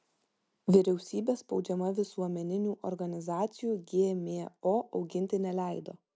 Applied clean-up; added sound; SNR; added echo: none; none; none; none.